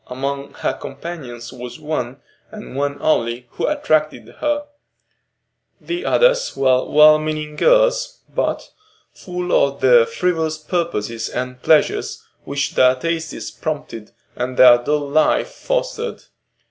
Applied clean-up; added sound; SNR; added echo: none; none; none; none.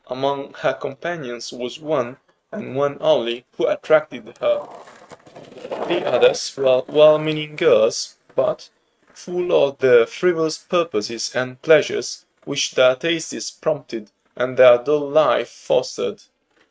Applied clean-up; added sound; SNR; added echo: neural mask model RNNoise.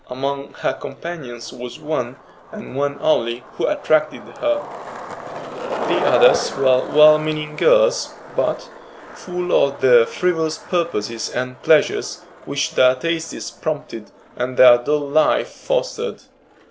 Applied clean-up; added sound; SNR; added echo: none; Skateboard; 12 dB; none.